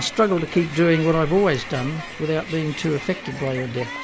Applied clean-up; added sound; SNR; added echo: none; Crowd; 13 dB; none.